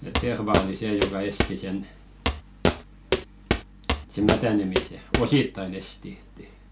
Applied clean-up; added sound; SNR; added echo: none; Walk, footsteps; -1 dB; none.